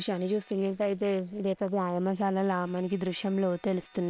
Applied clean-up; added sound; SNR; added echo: neural separator model SepFormer WHAM!.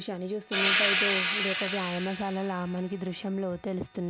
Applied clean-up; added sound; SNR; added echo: none; Hi-hat; -1 dB; none.